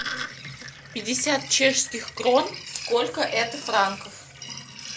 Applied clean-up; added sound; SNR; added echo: none; Sink (filling or washing); 11 dB; none.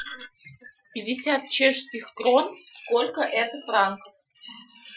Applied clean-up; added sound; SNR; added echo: classical method Wiener filter.